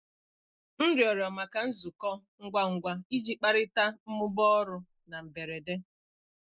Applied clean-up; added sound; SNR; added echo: neural mask model Resemble Enhance denoiser.